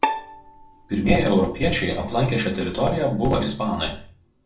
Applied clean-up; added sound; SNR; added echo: none; Bowed string instrument; 8 dB; reverberation time 0.3 s.